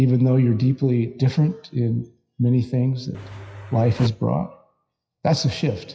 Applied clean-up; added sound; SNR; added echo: classical method WPE with log-MMSE.